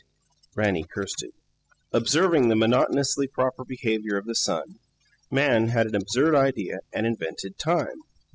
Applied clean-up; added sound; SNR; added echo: classical method spectral subtraction.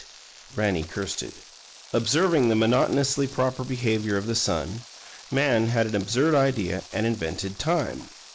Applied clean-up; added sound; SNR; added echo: neural mask model Resemble Enhance denoiser.